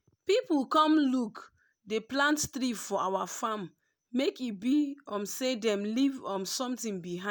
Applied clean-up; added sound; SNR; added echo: none; none; none; none.